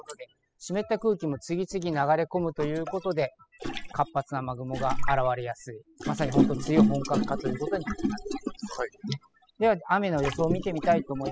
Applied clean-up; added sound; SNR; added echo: classical method spectral subtraction.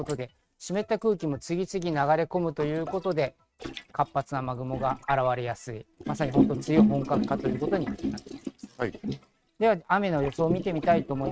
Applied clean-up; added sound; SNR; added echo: neural mask model RNNoise.